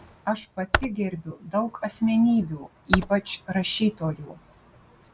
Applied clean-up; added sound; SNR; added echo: none; Computer keyboard; 5 dB; none.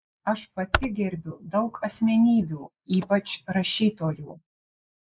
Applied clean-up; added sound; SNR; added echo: neural mask model Resemble Enhance denoiser.